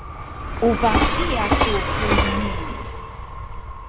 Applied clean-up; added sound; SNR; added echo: none; Train; -4 dB; none.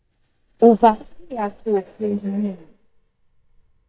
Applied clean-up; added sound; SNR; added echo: neural mask model DeepFilterNet 3.